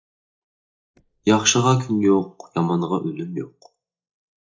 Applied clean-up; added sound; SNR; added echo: neural mask model DeepFilterNet 3.